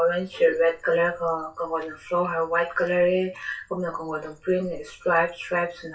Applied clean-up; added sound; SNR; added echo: classical method WPE with log-MMSE.